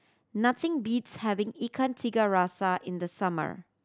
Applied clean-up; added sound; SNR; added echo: none; none; none; none.